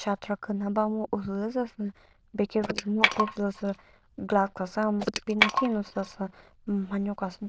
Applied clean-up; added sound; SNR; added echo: neural diffusion model UNIVERSE++.